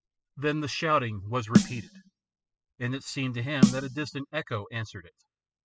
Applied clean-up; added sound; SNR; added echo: classical method spectral subtraction.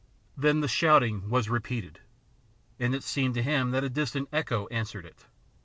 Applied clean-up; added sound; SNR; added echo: none; none; none; none.